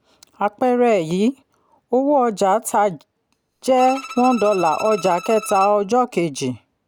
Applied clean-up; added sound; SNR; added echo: none; Bowed string instrument; 14 dB; none.